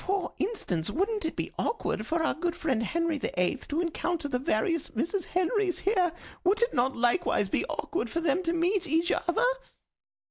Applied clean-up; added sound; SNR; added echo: none; none; none; none.